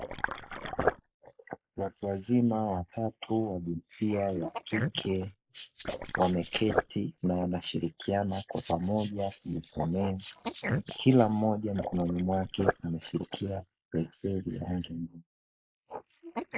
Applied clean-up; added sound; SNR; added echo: neural mask model Resemble Enhance denoiser.